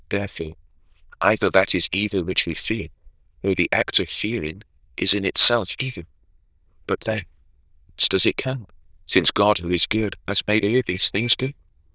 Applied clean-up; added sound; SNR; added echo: neural diffusion model UNIVERSE++.